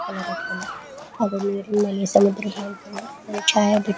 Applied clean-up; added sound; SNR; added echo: none; Livestock, farm animals, working animals; 11 dB; none.